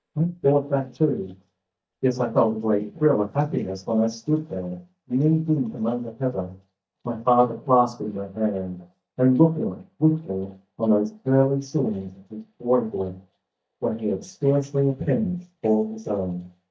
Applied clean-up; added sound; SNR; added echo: neural mask model DeepFilterNet 3.